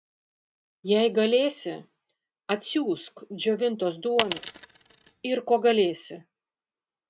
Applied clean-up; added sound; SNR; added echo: neural mask model RNNoise.